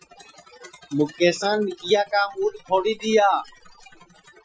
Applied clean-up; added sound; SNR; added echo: classical method Wiener filter.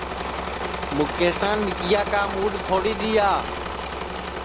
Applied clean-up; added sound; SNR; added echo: none; Engine / Mechanisms; 4 dB; none.